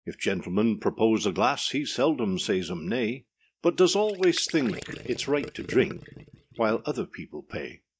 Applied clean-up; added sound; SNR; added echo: neural mask model DeepFilterNet 3.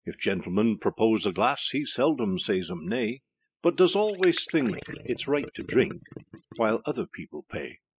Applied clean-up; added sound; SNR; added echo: classical method spectral subtraction.